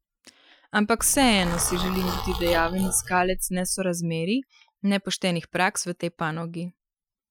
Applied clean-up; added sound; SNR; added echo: classical method Wiener filter.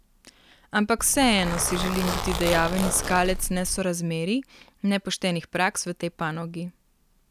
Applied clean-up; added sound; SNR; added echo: none; Zipper (clothing); 4 dB; none.